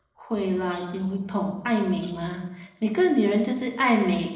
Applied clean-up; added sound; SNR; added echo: neural separator model SepFormer DNS4.